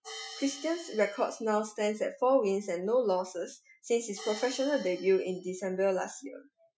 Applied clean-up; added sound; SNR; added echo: classical method Wiener filter.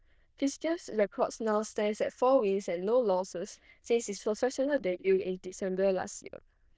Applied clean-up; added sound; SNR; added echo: neural diffusion model UNIVERSE++.